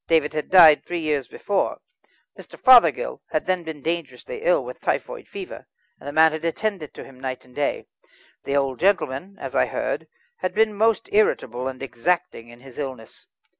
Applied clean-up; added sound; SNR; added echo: none; none; none; none.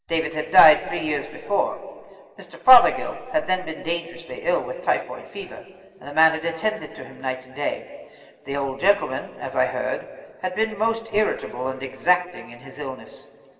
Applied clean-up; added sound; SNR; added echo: none; none; none; reverberation time 2.2 s.